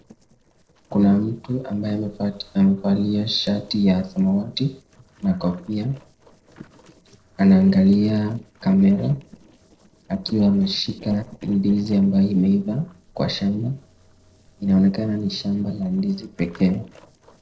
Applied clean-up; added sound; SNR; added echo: neural separator model SepFormer DNS4.